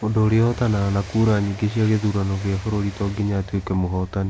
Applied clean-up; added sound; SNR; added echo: none; Train; 20 dB; none.